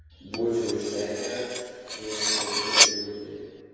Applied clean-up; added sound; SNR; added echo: none; Cutlery, silverware; -4 dB; reverberation time 2.2 s.